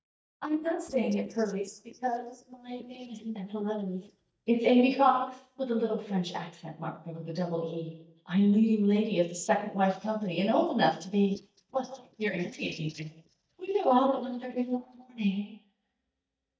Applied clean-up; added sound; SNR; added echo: neural mask model DeepFilterNet 3.